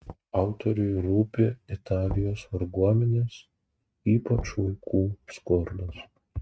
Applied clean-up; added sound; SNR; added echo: neural mask model RNNoise.